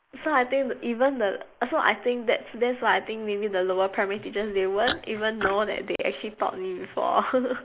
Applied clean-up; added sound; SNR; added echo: neural mask model Resemble Enhance denoiser.